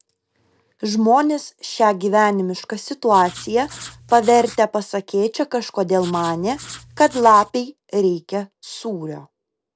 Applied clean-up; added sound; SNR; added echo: none; Writing; 18 dB; none.